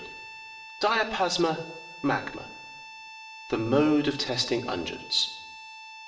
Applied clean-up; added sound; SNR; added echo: none; Harmonica; 15 dB; reverberation time 1.3 s.